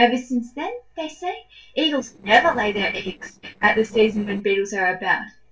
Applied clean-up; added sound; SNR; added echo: neural separator model SepFormer DNS4.